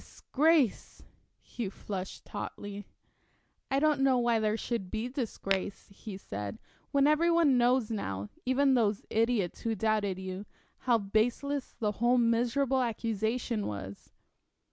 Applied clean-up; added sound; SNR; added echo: none; Tap / Glass; 9 dB; none.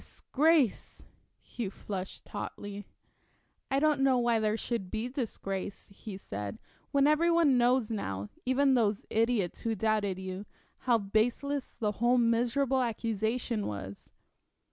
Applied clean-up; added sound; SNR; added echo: none; none; none; none.